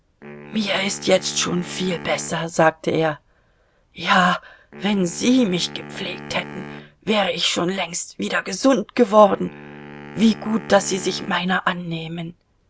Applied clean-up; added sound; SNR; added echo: none; Wind instrument, woodwind instrument; 18 dB; none.